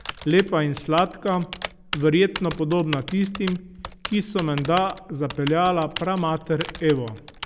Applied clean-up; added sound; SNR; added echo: none; Typing; 12 dB; none.